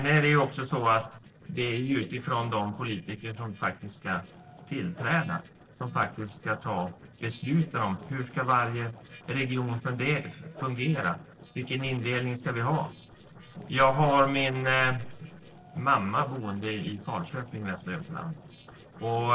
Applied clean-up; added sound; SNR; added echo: neural separator model SepFormer DNS4.